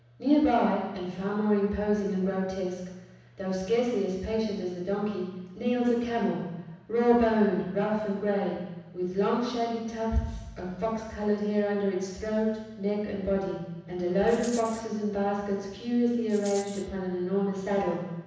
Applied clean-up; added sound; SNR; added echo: none; Rattle; 17 dB; reverberation time 1.1 s.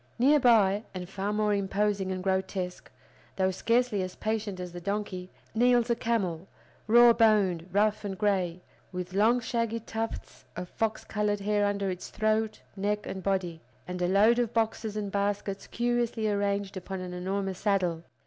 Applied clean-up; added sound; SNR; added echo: none; none; none; none.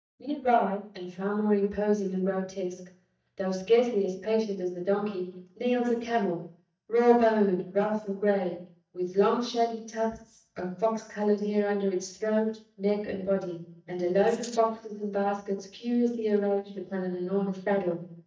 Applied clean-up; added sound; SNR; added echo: neural mask model DeepFilterNet 3.